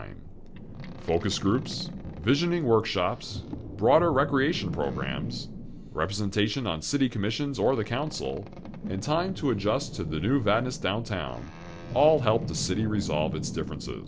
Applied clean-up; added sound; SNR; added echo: none; Boat, Water vehicle; 10 dB; none.